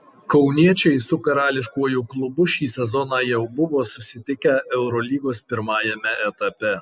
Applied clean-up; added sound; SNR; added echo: none; none; none; none.